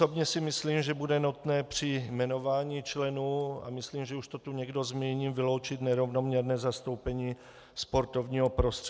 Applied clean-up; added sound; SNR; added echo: none; none; none; none.